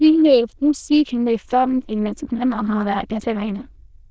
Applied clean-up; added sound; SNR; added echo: neural diffusion model UNIVERSE++.